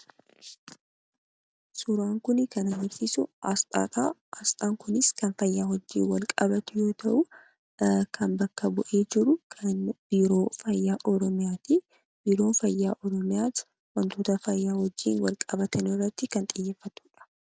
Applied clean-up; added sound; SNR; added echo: none; none; none; none.